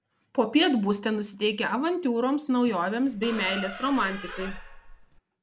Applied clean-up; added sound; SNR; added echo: none; Squeak; 12 dB; none.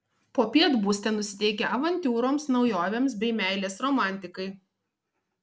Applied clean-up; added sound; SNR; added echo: none; none; none; none.